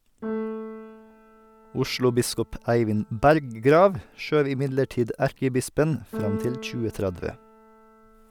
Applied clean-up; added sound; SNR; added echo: none; Keyboard (musical); 14 dB; none.